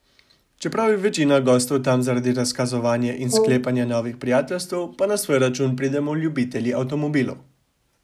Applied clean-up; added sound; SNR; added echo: none; Brass instrument; 6 dB; none.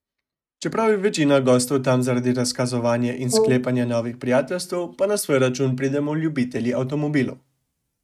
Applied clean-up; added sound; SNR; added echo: neural mask model RNNoise.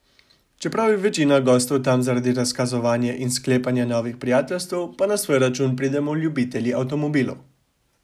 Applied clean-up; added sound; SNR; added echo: none; none; none; none.